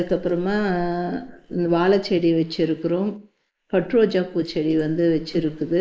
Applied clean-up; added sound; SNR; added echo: neural mask model Resemble Enhance denoiser.